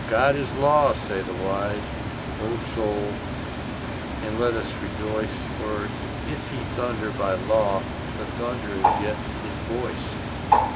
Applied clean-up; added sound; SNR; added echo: none; Bird; 1 dB; none.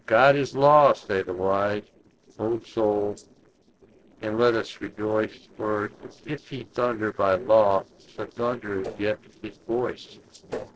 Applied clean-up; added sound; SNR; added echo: neural separator model SepFormer DNS4.